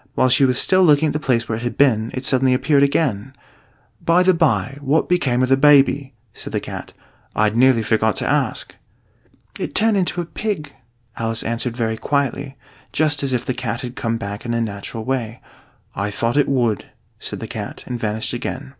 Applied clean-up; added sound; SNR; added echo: none; none; none; none.